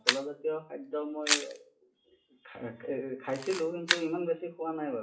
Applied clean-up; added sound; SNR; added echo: classical method WPE with log-MMSE.